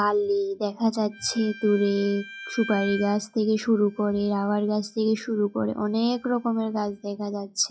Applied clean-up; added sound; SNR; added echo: classical method log-MMSE.